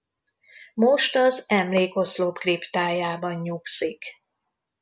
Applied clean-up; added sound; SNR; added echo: none; none; none; none.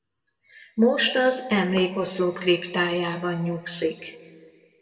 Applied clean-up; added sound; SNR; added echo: none; none; none; reverberation time 1.5 s.